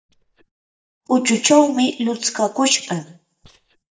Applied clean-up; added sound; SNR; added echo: neural mask model DeepFilterNet 3.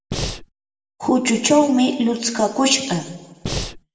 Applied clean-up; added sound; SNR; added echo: none; Breathing; 5 dB; reverberation time 1.0 s.